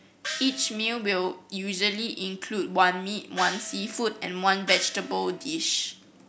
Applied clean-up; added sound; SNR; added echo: none; Gong; 10 dB; none.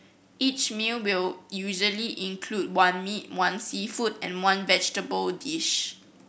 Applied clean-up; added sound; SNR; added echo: none; none; none; none.